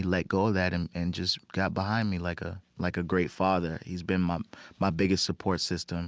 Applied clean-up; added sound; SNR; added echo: none; none; none; none.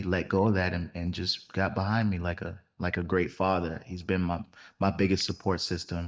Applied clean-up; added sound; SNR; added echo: neural mask model DeepFilterNet 3.